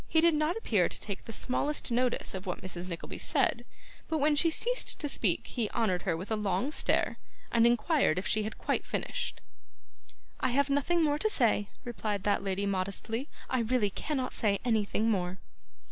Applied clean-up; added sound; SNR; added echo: none; none; none; none.